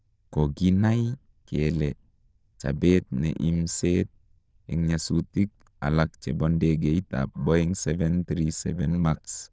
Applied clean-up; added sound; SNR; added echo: neural diffusion model UNIVERSE++.